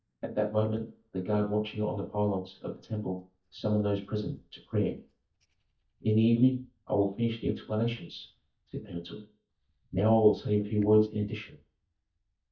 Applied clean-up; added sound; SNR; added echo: neural mask model DeepFilterNet 3.